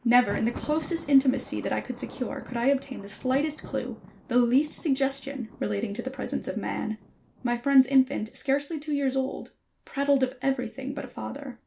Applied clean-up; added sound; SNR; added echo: none; Thunder; 19 dB; none.